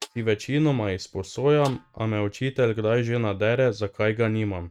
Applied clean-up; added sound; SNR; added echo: neural mask model RNNoise.